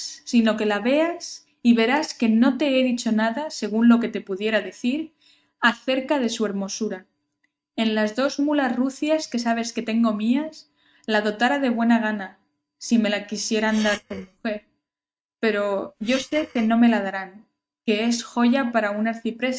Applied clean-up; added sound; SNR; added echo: neural mask model RNNoise.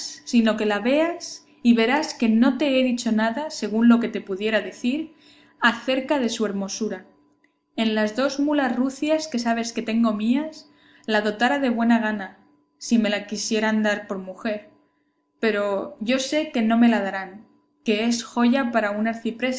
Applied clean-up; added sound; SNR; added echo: none; none; none; none.